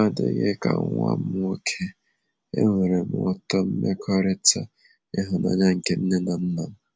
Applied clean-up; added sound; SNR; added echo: none; none; none; none.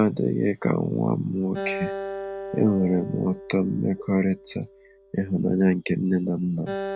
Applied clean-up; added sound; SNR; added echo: none; Acoustic guitar; 13 dB; none.